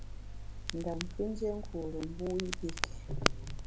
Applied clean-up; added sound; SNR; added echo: none; Crackle; -2 dB; none.